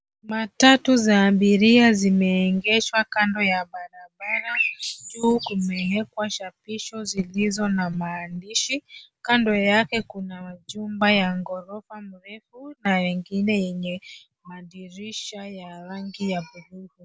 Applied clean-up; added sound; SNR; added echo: neural separator model SepFormer DNS4.